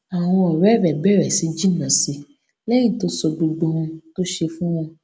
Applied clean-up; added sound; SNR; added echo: none; none; none; none.